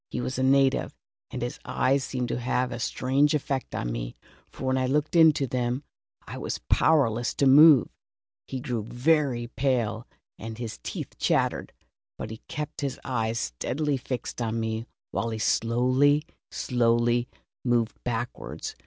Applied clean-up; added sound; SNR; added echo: none; none; none; none.